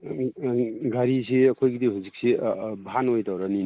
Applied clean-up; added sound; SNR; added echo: neural mask model Resemble Enhance denoiser.